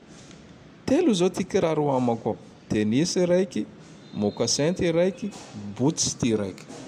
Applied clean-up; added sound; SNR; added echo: none; none; none; none.